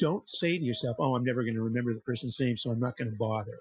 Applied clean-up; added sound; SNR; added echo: classical method Wiener filter.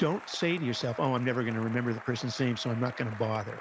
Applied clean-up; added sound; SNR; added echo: none; Applause / Cheering; 14 dB; none.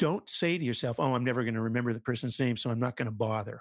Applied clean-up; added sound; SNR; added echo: none; none; none; none.